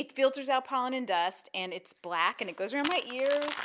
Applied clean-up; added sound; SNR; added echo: none; none; none; none.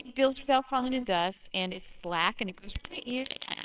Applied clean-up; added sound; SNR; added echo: neural separator model SepFormer WHAMR!.